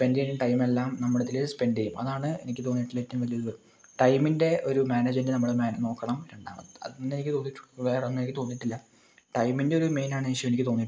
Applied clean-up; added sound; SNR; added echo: none; none; none; none.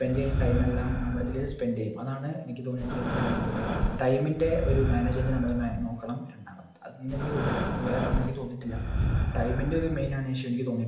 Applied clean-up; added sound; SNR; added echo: none; Breathing; 0 dB; reverberation time 0.8 s.